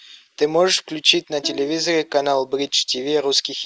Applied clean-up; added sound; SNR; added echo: none; Bowed string instrument; 19 dB; none.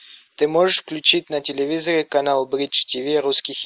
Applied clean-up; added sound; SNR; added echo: none; none; none; none.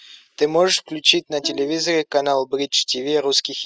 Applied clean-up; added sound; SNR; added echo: classical method spectral subtraction.